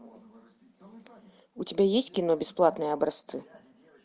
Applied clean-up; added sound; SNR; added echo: none; none; none; none.